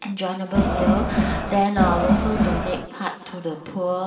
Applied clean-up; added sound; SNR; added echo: none; Crowd; -4 dB; reverberation time 2.0 s.